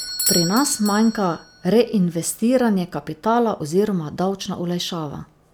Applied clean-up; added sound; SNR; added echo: none; Bell / Doorbell; 11 dB; none.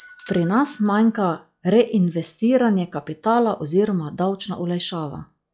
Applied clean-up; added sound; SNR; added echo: classical method log-MMSE.